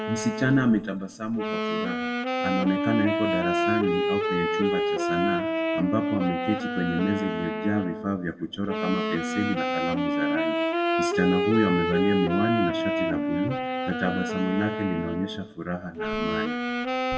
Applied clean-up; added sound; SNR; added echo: none; Wind instrument, woodwind instrument; -1 dB; reverberation time 0.8 s.